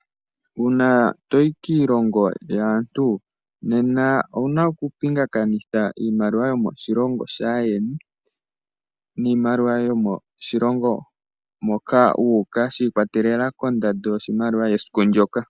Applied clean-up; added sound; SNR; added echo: none; none; none; none.